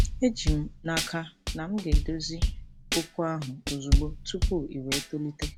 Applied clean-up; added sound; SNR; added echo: none; Drum / Drum kit; -3 dB; none.